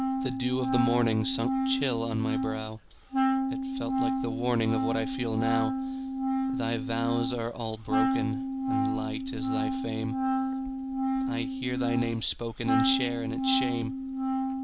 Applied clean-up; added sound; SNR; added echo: none; Wind instrument, woodwind instrument; -3 dB; none.